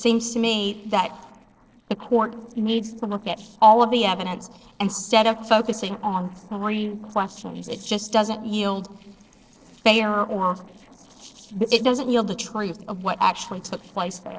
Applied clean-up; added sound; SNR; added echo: neural separator model SepFormer DNS4.